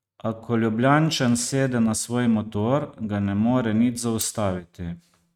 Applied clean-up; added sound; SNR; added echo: neural mask model RNNoise.